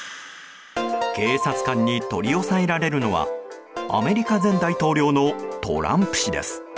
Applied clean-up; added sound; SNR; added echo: none; none; none; none.